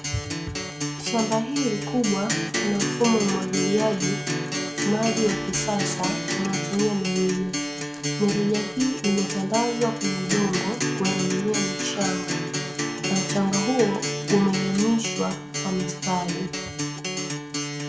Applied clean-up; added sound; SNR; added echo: none; Acoustic guitar; 2 dB; reverberation time 0.6 s.